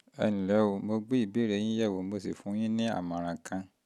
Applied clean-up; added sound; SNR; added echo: none; none; none; none.